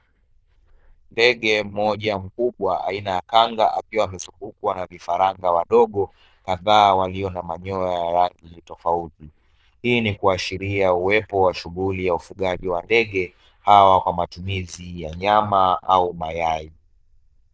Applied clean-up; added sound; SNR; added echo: neural diffusion model UNIVERSE++.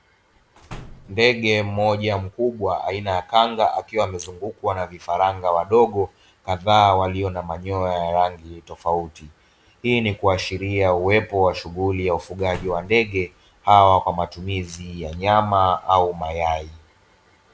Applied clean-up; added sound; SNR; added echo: none; Slam; 19 dB; none.